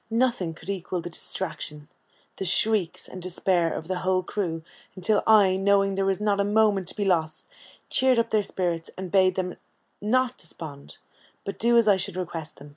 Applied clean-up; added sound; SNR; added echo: none; none; none; none.